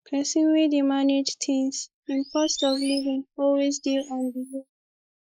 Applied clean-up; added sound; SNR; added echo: neural mask model Resemble Enhance denoiser.